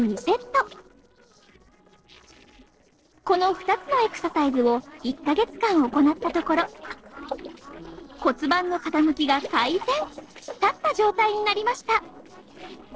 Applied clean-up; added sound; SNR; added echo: neural separator model SepFormer DNS4.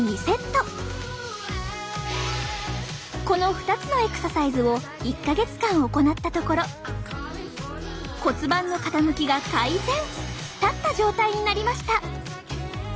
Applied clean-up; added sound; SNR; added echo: none; none; none; none.